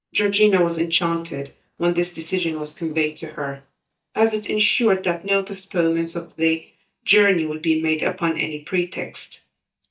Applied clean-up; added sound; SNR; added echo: neural mask model DeepFilterNet 3.